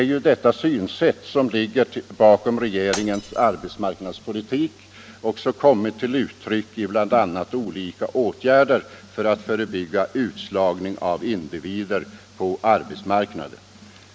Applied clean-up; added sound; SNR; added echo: none; Shatter; 16 dB; none.